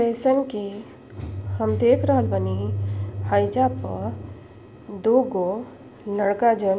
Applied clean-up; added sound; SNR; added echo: none; none; none; none.